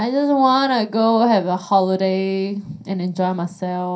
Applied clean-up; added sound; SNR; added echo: none; none; none; reverberation time 0.3 s.